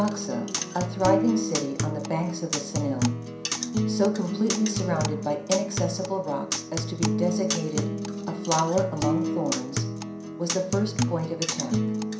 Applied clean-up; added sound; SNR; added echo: none; Acoustic guitar; 0 dB; reverberation time 0.5 s.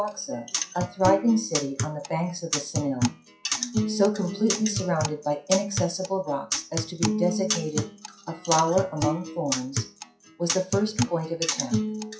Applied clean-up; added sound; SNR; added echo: classical method WPE with log-MMSE.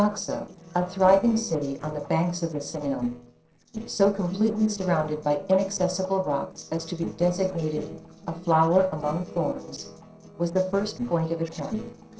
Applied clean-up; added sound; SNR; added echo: neural separator model SepFormer DNS4.